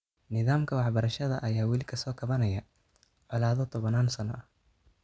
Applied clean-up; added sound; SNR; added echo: none; none; none; none.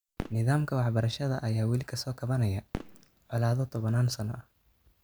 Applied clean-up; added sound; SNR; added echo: none; Fireworks; 17 dB; none.